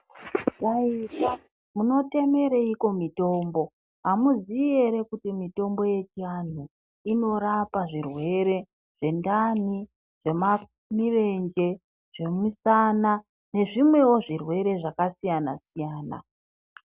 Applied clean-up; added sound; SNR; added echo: none; none; none; none.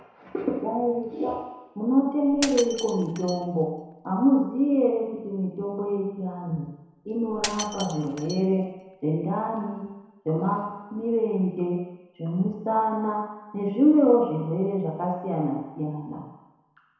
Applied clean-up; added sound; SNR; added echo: none; Shatter; 13 dB; reverberation time 1.0 s.